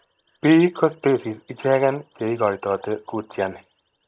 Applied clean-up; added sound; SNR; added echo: neural mask model DeepFilterNet 3.